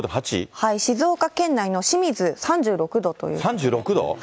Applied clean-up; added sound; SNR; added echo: none; none; none; none.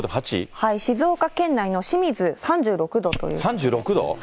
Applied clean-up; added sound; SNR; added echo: none; Fire; 15 dB; none.